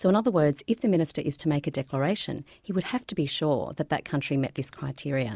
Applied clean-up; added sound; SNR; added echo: none; none; none; none.